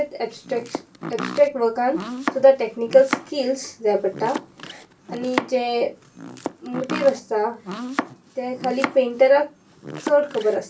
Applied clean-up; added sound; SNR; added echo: none; Domestic sounds, home sounds; 10 dB; reverberation time 0.2 s.